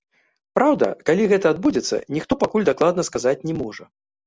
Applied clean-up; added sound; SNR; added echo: none; none; none; none.